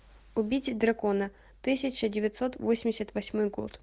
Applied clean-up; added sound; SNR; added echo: none; none; none; none.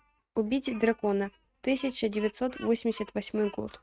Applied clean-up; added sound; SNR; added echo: neural mask model RNNoise.